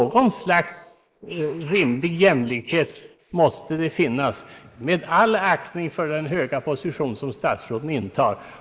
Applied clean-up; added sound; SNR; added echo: neural mask model Resemble Enhance denoiser.